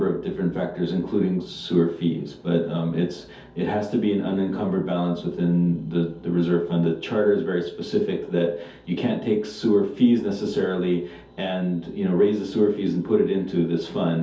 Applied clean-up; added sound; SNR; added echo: none; none; none; reverberation time 0.5 s.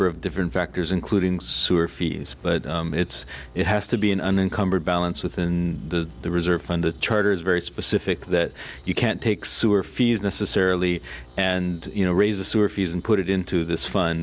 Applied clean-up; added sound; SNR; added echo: none; none; none; none.